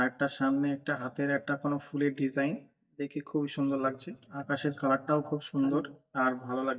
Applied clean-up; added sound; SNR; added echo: neural mask model DeepFilterNet 3.